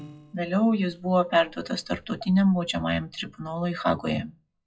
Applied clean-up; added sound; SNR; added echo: classical method WPE with log-MMSE.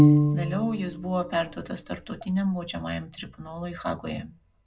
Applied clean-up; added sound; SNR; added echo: none; Piano; -4 dB; reverberation time 0.2 s.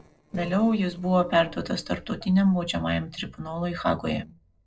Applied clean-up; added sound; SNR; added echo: neural separator model SepFormer DNS4.